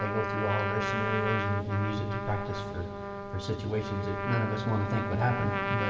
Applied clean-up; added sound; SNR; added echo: none; Trumpet; 3 dB; reverberation time 2.5 s.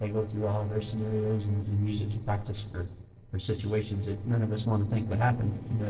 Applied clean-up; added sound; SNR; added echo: neural separator model SepFormer DNS4.